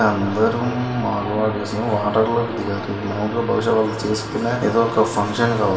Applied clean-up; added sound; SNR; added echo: none; none; none; reverberation time 2.0 s.